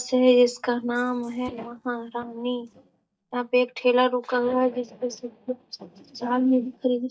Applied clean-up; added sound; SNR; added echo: neural mask model DeepFilterNet 3.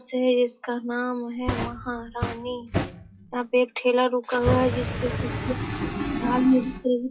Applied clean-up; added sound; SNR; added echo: classical method WPE with log-MMSE.